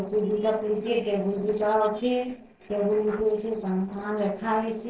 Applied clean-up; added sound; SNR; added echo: neural separator model SepFormer DNS4.